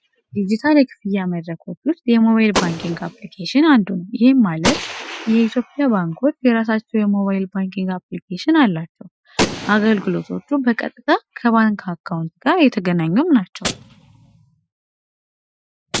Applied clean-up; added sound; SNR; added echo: classical method Wiener filter.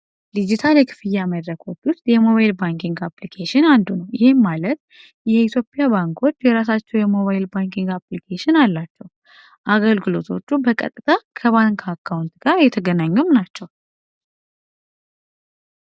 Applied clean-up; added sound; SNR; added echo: none; none; none; none.